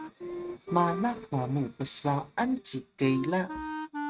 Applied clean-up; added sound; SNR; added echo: neural mask model RNNoise.